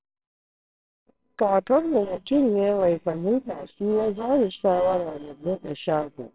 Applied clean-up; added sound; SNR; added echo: neural separator model SepFormer WHAMR!.